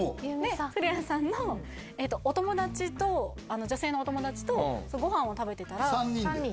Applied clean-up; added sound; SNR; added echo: none; none; none; none.